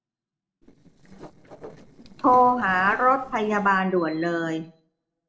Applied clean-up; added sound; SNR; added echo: neural separator model SepFormer DNS4.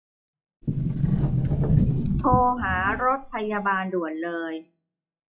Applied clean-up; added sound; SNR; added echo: classical method WPE with log-MMSE.